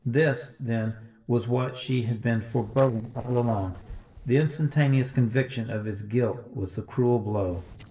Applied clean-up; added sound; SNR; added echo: neural separator model SepFormer DNS4.